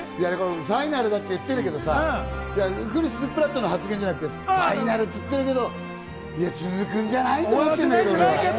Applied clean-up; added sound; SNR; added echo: none; none; none; none.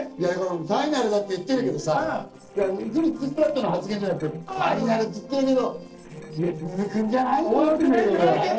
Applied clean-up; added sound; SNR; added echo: neural separator model SepFormer DNS4.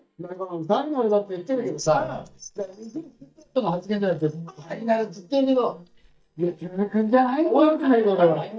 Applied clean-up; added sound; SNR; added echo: neural mask model DeepFilterNet 3.